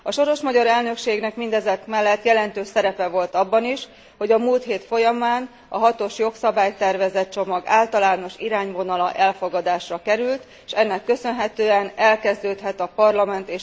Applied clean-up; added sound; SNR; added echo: none; none; none; none.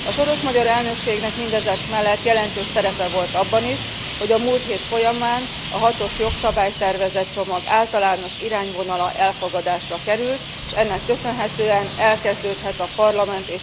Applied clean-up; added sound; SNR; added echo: none; Traffic noise, roadway noise; 8 dB; none.